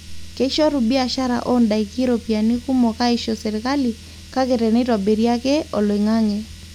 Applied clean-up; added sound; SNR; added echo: none; Car; 19 dB; none.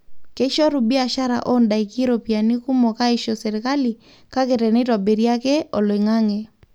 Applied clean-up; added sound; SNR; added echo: none; none; none; none.